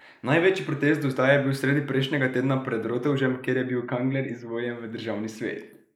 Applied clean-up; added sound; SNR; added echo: neural mask model Resemble Enhance denoiser.